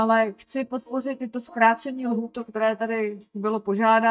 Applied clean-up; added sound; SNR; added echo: neural mask model DeepFilterNet 3.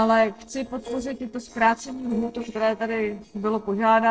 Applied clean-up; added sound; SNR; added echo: neural separator model SepFormer DNS4.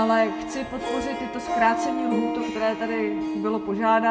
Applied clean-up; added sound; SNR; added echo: none; Harp; 4 dB; reverberation time 0.2 s.